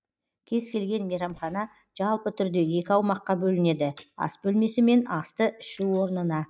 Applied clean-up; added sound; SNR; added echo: neural mask model DeepFilterNet 3.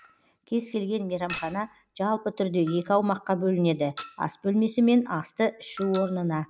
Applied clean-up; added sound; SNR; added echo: none; Chink, clink; 13 dB; none.